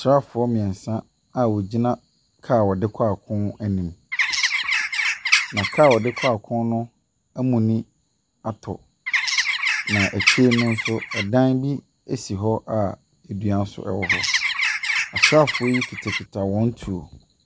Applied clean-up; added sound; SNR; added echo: none; Bird; 0 dB; none.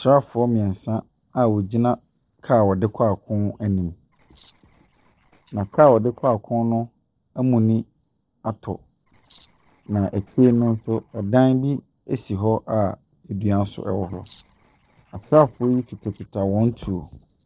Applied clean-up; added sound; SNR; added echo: neural separator model SepFormer DNS4.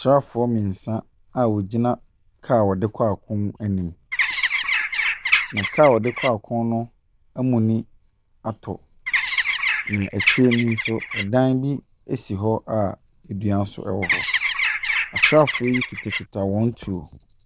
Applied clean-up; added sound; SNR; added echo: neural diffusion model UNIVERSE++.